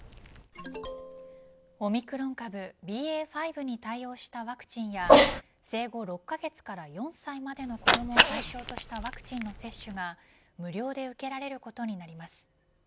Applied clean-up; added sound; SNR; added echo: none; Cat; -5 dB; none.